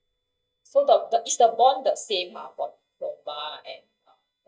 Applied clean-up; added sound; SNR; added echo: neural mask model DeepFilterNet 3.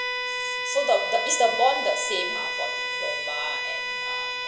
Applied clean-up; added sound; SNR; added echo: none; Bowed string instrument; 1 dB; reverberation time 0.8 s.